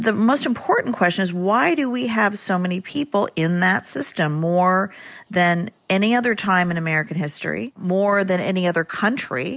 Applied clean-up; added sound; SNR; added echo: none; none; none; none.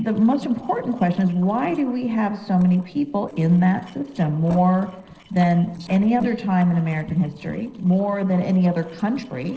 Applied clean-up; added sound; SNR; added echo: neural separator model SepFormer DNS4.